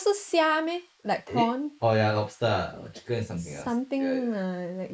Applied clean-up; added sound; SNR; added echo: neural mask model Resemble Enhance denoiser.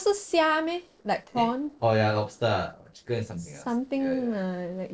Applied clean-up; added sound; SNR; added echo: neural separator model SepFormer DNS4.